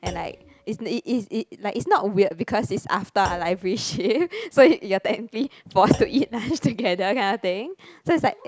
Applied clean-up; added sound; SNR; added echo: none; Thump, thud; 20 dB; none.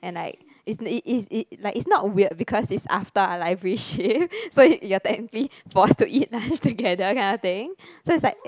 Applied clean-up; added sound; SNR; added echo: none; none; none; none.